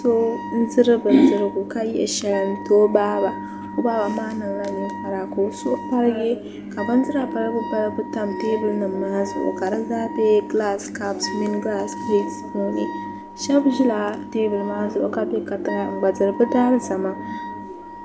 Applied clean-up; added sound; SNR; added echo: none; Wind instrument, woodwind instrument; 14 dB; none.